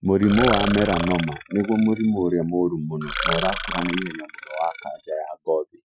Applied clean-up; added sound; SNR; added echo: classical method Wiener filter.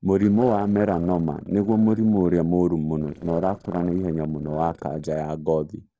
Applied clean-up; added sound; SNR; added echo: neural separator model SepFormer DNS4.